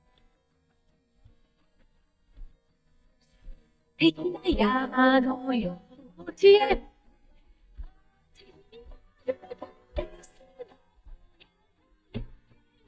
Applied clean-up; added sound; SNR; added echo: neural mask model DeepFilterNet 3.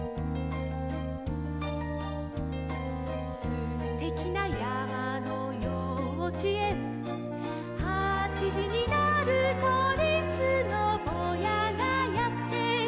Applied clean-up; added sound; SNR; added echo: none; Wind instrument, woodwind instrument; 17 dB; none.